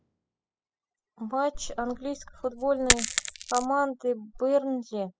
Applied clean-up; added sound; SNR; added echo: classical method spectral subtraction.